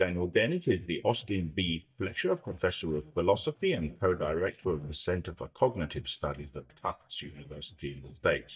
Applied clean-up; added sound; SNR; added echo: neural mask model DeepFilterNet 3.